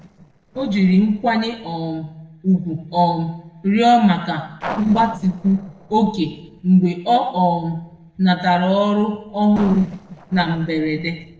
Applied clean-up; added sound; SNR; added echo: neural separator model SepFormer DNS4.